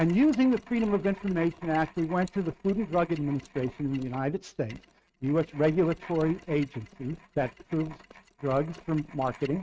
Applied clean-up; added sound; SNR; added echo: neural mask model RNNoise.